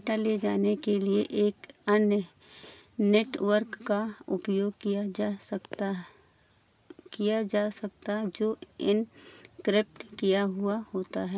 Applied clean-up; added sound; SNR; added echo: none; none; none; none.